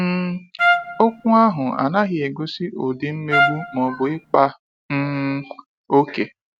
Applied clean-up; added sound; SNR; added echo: none; Trumpet; 1 dB; none.